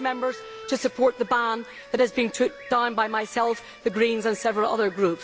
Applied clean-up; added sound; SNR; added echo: none; Bird + Bowed string instrument; 19 dB; none.